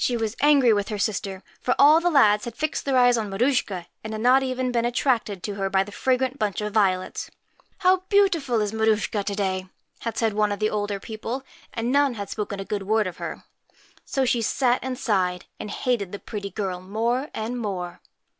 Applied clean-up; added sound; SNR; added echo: none; none; none; none.